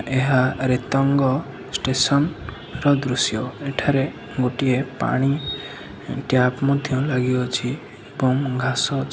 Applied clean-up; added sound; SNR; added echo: none; none; none; none.